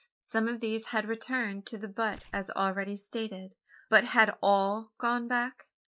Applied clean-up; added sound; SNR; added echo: neural mask model DeepFilterNet 3.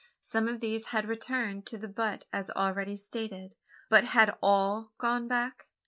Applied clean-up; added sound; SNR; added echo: none; none; none; none.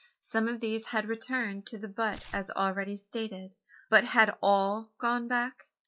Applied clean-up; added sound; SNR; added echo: classical method log-MMSE.